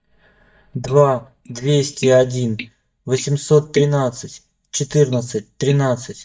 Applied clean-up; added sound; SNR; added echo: neural mask model DeepFilterNet 3.